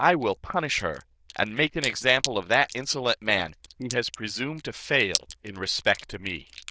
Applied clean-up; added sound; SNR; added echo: neural diffusion model UNIVERSE++.